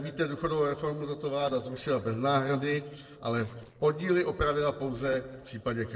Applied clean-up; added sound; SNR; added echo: neural separator model SepFormer DNS4.